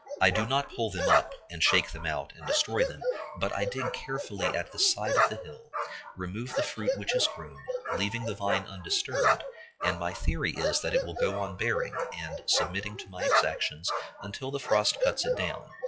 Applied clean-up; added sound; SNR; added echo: classical method log-MMSE.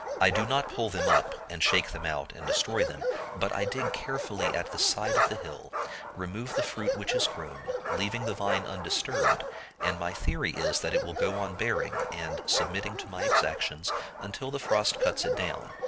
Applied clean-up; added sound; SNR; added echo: none; Bark; 0 dB; none.